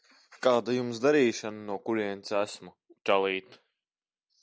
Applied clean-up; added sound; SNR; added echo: none; none; none; none.